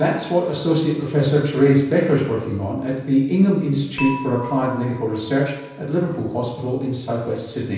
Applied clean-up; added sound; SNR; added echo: none; Dishes, pots, and pans / Chink, clink; 19 dB; reverberation time 0.9 s.